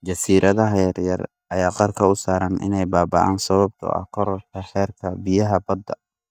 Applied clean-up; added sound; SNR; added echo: neural mask model DeepFilterNet 3.